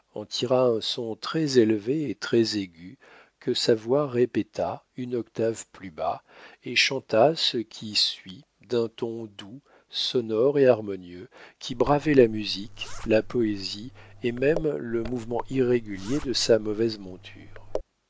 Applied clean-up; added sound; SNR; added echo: none; Zipper (clothing); 12 dB; none.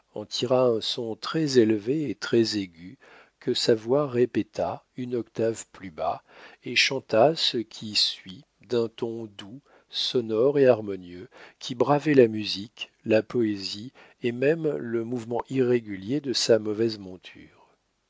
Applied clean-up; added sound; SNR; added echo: none; none; none; none.